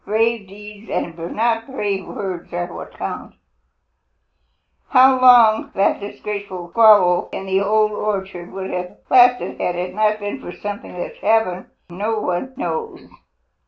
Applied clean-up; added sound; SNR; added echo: none; none; none; none.